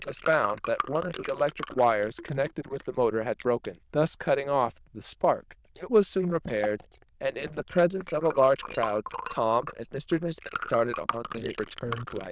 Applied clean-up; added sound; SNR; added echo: neural diffusion model UNIVERSE++.